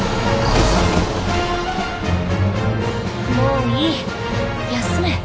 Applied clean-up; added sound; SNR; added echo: none; Wind instrument, woodwind instrument; 19 dB; reverberation time 2.1 s.